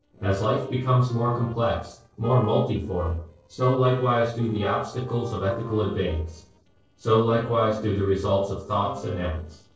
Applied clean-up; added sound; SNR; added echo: neural separator model SepFormer DNS4.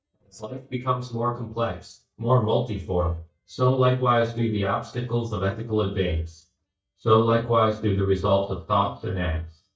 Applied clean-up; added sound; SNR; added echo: neural mask model DeepFilterNet 3.